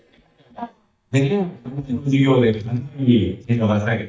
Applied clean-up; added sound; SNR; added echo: neural mask model DeepFilterNet 3.